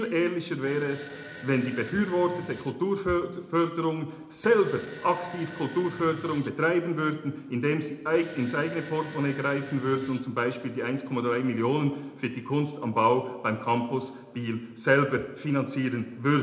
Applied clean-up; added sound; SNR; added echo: none; Fart; 16 dB; reverberation time 0.6 s.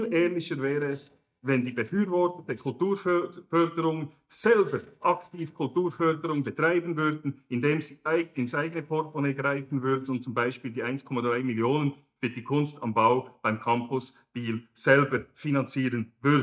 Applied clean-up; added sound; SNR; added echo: neural mask model DeepFilterNet 3.